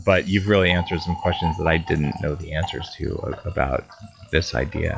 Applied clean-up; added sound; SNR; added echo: classical method log-MMSE.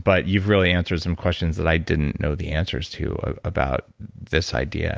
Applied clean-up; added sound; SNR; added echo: none; none; none; none.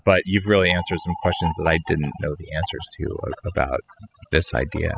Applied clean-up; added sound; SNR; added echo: classical method spectral subtraction.